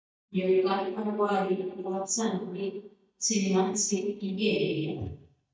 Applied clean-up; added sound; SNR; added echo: neural mask model DeepFilterNet 3.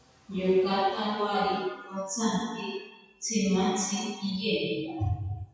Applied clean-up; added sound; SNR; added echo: classical method WPE with log-MMSE.